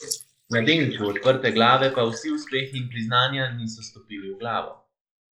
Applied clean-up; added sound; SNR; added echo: neural mask model Resemble Enhance denoiser.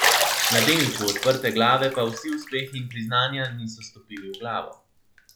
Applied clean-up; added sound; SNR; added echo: none; Bathtub (filling or washing); 2 dB; none.